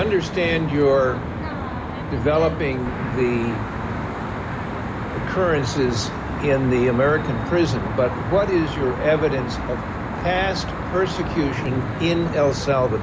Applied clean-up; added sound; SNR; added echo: none; Traffic noise, roadway noise; 5 dB; none.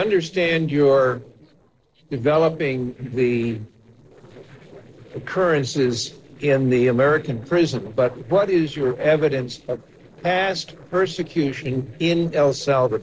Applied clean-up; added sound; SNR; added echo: neural separator model SepFormer DNS4.